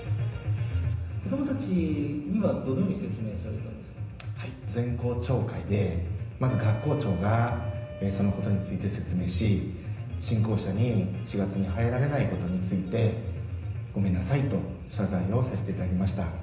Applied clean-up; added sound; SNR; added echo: none; Wind instrument, woodwind instrument; 16 dB; reverberation time 0.9 s.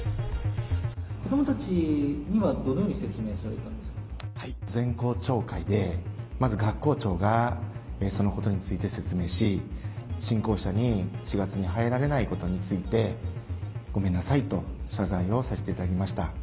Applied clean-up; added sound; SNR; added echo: none; none; none; none.